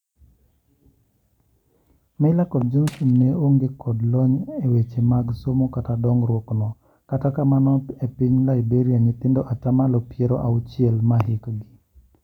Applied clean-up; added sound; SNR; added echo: none; Crushing; 20 dB; none.